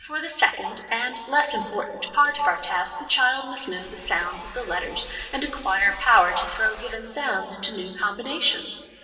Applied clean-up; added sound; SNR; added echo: none; Engine / Car; 17 dB; reverberation time 2.0 s.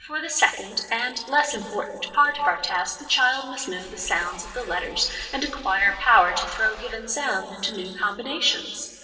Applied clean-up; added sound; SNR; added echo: neural separator model SepFormer DNS4.